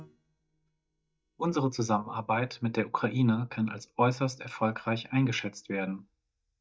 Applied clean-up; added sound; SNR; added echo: neural mask model DeepFilterNet 3.